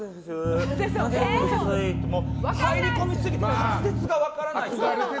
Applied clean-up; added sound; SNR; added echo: none; Engine; 0 dB; none.